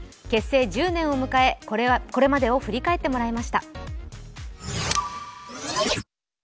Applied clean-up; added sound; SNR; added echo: none; none; none; none.